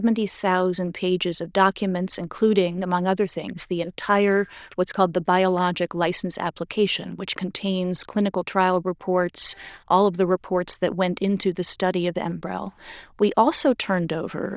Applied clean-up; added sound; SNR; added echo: neural diffusion model UNIVERSE++.